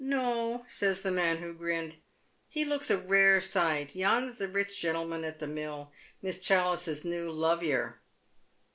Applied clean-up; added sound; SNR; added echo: none; none; none; none.